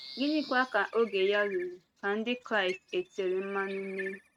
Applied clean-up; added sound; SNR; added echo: neural mask model RNNoise.